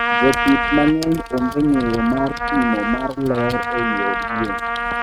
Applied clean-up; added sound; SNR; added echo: neural mask model RNNoise.